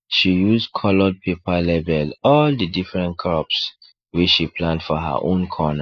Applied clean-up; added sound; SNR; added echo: neural mask model Resemble Enhance denoiser.